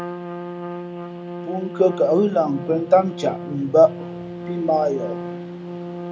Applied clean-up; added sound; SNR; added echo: none; Trumpet; 10 dB; none.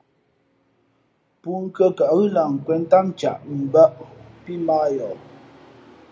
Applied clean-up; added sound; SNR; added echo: none; none; none; none.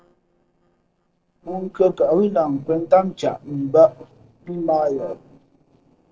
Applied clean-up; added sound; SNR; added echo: neural separator model SepFormer DNS4.